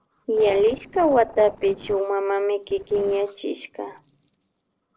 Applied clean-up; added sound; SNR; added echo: neural separator model SepFormer DNS4.